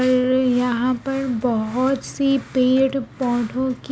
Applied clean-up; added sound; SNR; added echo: none; none; none; none.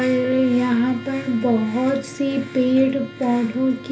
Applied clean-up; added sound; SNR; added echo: none; Bowed string instrument; 19 dB; reverberation time 0.3 s.